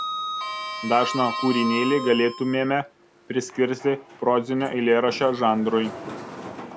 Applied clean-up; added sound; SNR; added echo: none; Sliding door; 10 dB; none.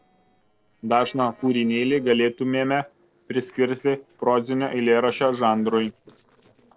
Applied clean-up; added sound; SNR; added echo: neural separator model SepFormer DNS4.